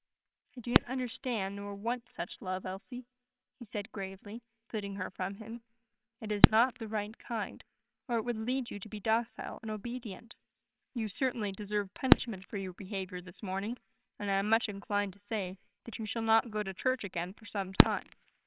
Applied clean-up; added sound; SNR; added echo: neural separator model SepFormer WHAMR!.